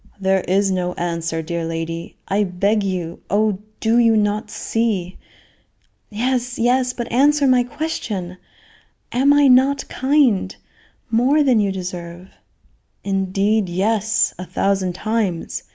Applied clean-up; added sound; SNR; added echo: none; none; none; none.